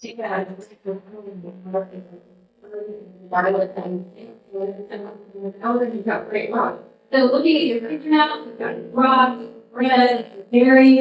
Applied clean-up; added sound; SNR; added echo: neural mask model DeepFilterNet 3.